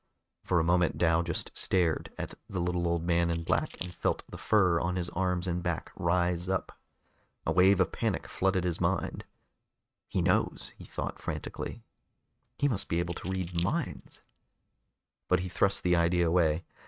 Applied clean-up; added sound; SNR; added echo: neural mask model RNNoise.